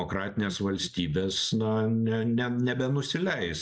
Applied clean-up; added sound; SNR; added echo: neural mask model Resemble Enhance denoiser.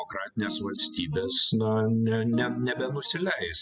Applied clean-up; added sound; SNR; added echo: classical method spectral subtraction.